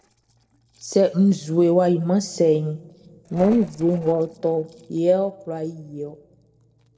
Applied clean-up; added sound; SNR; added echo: neural separator model SepFormer DNS4.